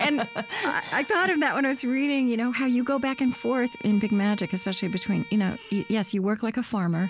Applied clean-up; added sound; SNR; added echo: none; Bowed string instrument; 20 dB; none.